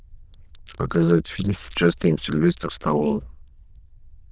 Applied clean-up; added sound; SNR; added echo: neural diffusion model UNIVERSE++.